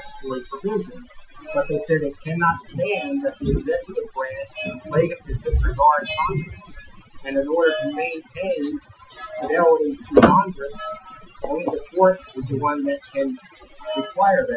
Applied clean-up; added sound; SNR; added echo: classical method Wiener filter.